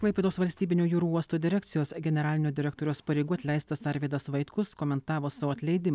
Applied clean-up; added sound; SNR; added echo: none; none; none; none.